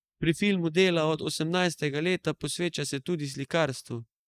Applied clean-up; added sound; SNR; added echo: neural mask model Resemble Enhance denoiser.